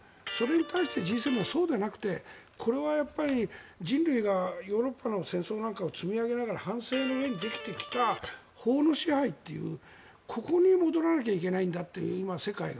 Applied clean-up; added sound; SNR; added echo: none; Electric guitar; 12 dB; none.